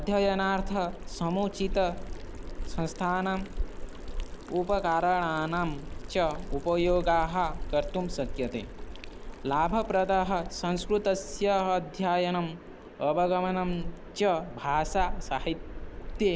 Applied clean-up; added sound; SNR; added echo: none; Liquid; 8 dB; none.